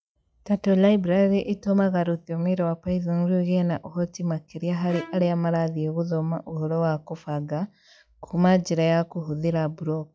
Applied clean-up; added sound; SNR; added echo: classical method log-MMSE.